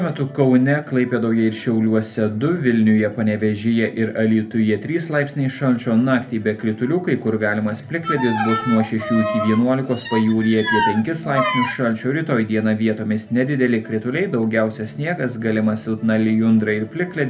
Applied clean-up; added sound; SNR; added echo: none; Bowed string instrument; 5 dB; reverberation time 0.3 s.